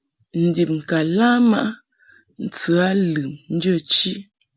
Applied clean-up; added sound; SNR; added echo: none; none; none; none.